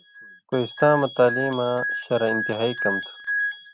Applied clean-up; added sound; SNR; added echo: none; none; none; none.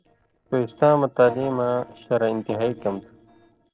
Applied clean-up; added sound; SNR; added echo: neural separator model SepFormer DNS4.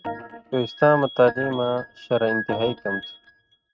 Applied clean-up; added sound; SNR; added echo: neural mask model RNNoise.